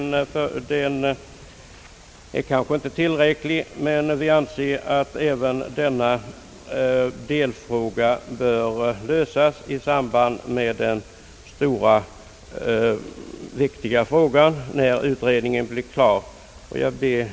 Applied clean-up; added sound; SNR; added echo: none; none; none; none.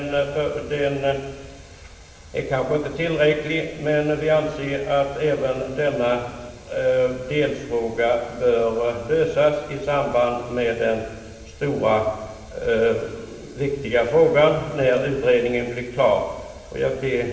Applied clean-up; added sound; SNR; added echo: none; none; none; reverberation time 1.2 s.